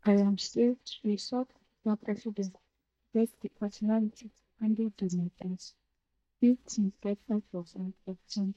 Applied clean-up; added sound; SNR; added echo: neural mask model DeepFilterNet 3.